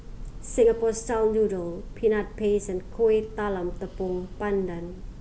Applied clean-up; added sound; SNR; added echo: none; Church bell; 13 dB; none.